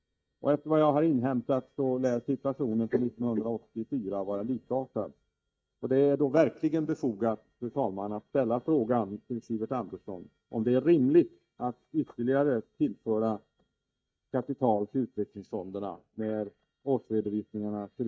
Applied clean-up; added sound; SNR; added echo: neural mask model DeepFilterNet 3.